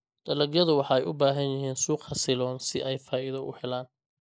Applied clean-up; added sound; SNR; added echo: neural mask model Resemble Enhance denoiser.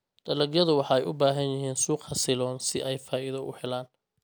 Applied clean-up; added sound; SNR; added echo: none; none; none; none.